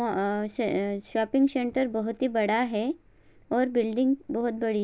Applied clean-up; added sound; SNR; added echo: none; none; none; none.